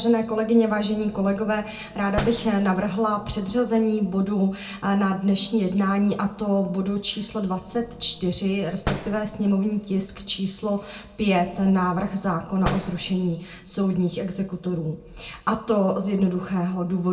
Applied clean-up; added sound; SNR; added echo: none; Slam; 13 dB; reverberation time 0.2 s.